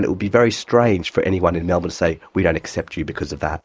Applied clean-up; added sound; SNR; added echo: neural mask model Resemble Enhance denoiser.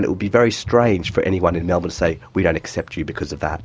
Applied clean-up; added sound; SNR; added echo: none; Dog; 18 dB; none.